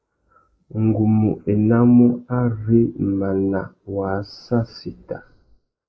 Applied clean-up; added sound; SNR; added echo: neural mask model Resemble Enhance denoiser.